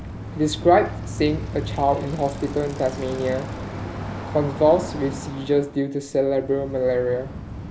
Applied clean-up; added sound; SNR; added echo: none; Bicycle; 9 dB; none.